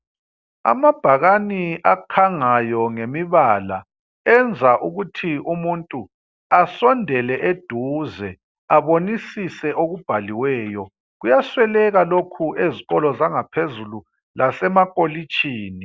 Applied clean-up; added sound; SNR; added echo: none; none; none; none.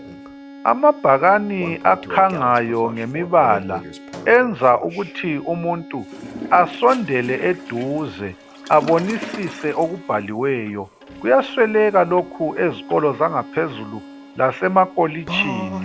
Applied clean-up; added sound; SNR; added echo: none; Bowed string instrument + Toilet flush; 15 dB; none.